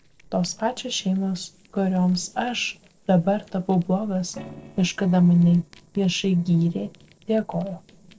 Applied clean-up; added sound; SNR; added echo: neural separator model SepFormer DNS4.